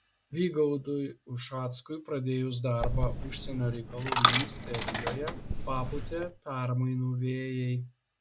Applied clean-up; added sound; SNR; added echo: none; Coin (dropping); -3 dB; none.